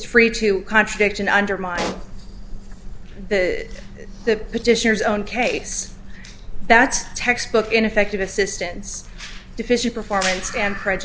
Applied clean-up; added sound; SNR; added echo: none; Explosion; 11 dB; none.